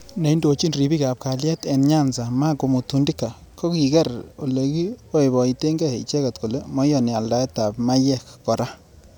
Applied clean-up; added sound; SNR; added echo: none; none; none; none.